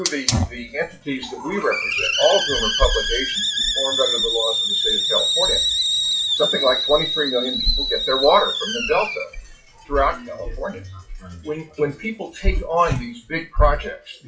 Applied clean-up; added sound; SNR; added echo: classical method WPE with log-MMSE.